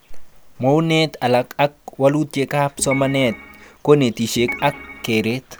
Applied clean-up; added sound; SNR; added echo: none; Organ; 13 dB; none.